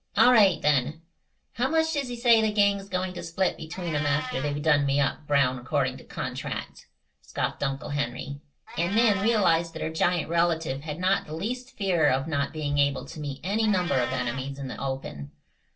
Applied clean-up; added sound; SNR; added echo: none; Meow; 16 dB; reverberation time 0.2 s.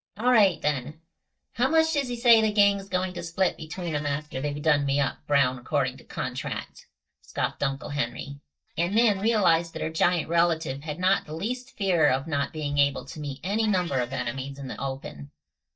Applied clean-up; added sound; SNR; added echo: neural mask model DeepFilterNet 3.